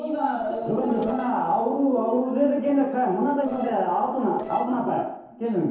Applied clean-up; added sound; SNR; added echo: neural separator model SepFormer DNS4.